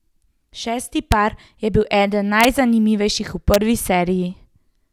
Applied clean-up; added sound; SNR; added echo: none; none; none; none.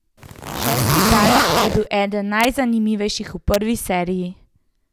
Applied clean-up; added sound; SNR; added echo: none; Zipper (clothing); -4 dB; none.